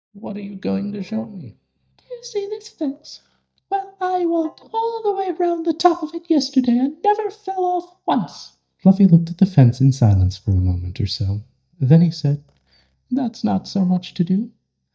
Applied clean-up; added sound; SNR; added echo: neural mask model DeepFilterNet 3.